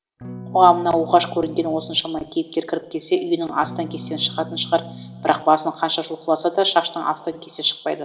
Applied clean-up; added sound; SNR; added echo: none; Electric guitar / Strum; 14 dB; reverberation time 2.6 s.